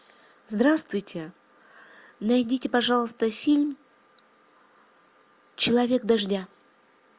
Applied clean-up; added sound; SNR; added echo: none; none; none; none.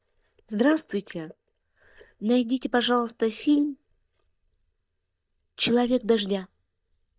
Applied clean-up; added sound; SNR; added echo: neural mask model DeepFilterNet 3.